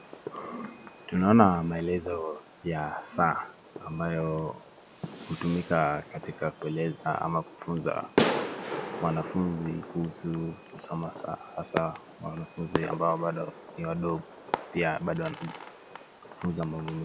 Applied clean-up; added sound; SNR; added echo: none; Fireworks; 8 dB; none.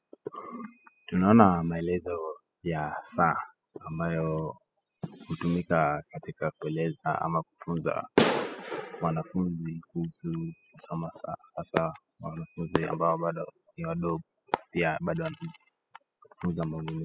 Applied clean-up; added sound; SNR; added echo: classical method spectral subtraction.